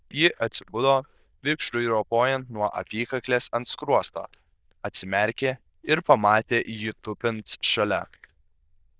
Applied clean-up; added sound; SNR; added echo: neural diffusion model UNIVERSE++.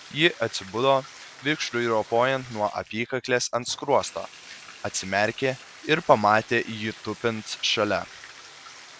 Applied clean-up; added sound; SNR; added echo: none; Bathtub (filling or washing); 20 dB; none.